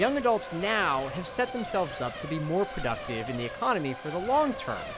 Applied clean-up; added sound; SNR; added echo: none; Race car, auto racing / Accelerating, revving, vroom / Mechanisms; 9 dB; none.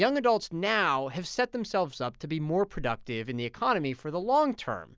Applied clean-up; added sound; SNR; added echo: none; none; none; none.